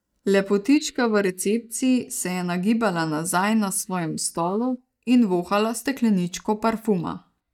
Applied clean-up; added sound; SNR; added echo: neural mask model DeepFilterNet 3.